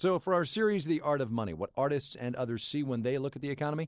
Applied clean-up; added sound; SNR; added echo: neural separator model SepFormer DNS4.